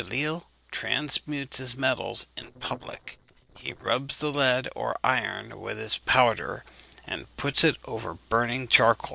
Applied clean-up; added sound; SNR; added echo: neural separator model SepFormer DNS4.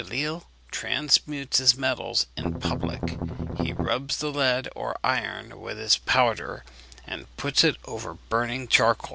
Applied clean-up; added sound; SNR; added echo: none; Strum; 1 dB; none.